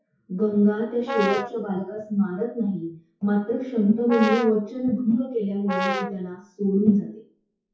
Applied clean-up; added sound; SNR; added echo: classical method WPE with log-MMSE.